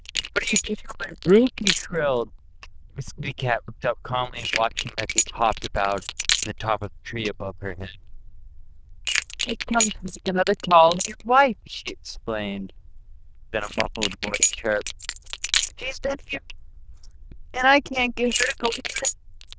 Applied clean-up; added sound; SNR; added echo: neural diffusion model UNIVERSE++.